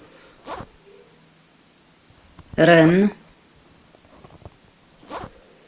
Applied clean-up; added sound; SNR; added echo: none; Zipper (clothing); 19 dB; none.